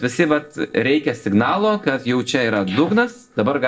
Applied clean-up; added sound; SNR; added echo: neural separator model SepFormer DNS4.